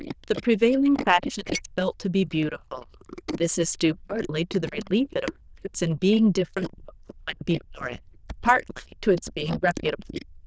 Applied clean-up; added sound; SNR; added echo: neural diffusion model UNIVERSE++.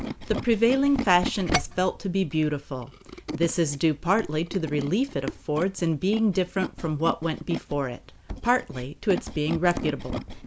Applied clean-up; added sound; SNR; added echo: none; Tools; 9 dB; none.